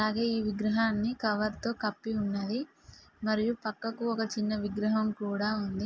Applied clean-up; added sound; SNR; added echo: none; none; none; none.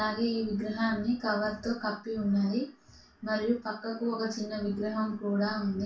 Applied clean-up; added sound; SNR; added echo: none; none; none; reverberation time 0.2 s.